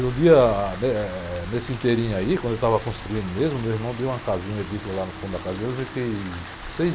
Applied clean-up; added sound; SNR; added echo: none; Rain; 13 dB; none.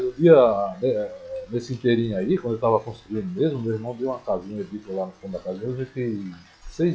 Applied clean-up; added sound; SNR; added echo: classical method log-MMSE.